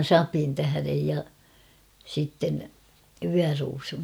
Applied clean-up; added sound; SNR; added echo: none; none; none; none.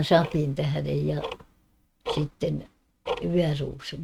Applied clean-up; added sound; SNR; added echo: neural mask model RNNoise.